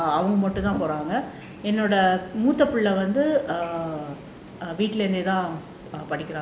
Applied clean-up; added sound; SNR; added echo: none; none; none; none.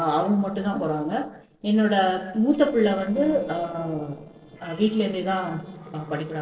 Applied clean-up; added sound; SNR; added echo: neural separator model SepFormer DNS4.